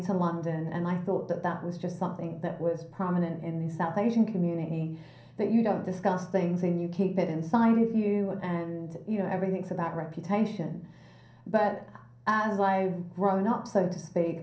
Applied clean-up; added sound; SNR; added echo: none; none; none; reverberation time 0.6 s.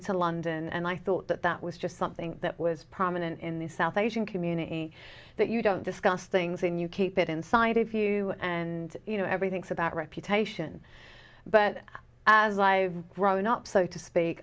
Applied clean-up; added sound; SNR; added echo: none; none; none; none.